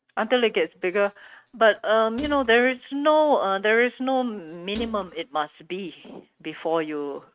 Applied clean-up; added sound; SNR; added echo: neural mask model RNNoise.